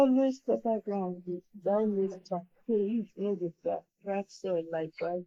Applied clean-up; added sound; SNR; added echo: neural mask model Resemble Enhance denoiser.